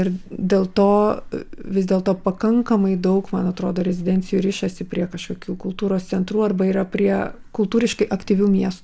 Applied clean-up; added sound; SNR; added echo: none; none; none; none.